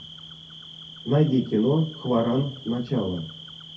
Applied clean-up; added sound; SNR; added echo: none; Cricket; 18 dB; reverberation time 0.3 s.